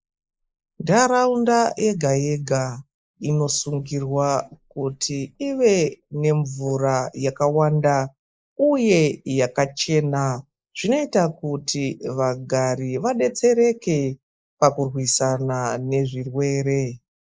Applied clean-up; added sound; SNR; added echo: neural mask model Resemble Enhance denoiser.